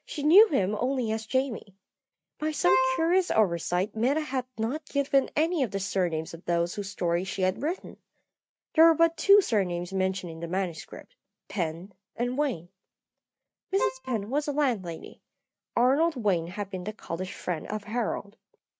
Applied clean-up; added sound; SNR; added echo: neural mask model RNNoise.